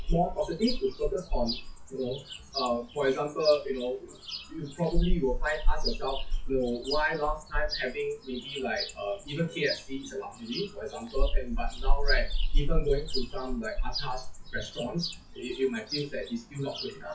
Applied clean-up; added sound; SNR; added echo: classical method WPE with log-MMSE.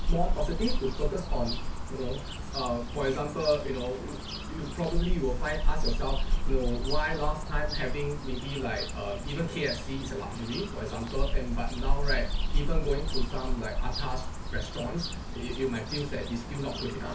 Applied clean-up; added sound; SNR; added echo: none; Cricket / Bird; -4 dB; reverberation time 0.2 s.